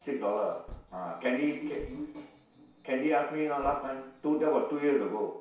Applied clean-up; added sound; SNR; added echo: none; Gunshot, gunfire; 19 dB; reverberation time 0.6 s.